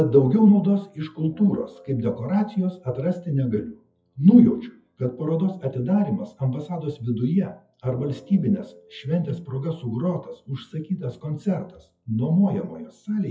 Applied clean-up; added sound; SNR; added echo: classical method WPE with log-MMSE.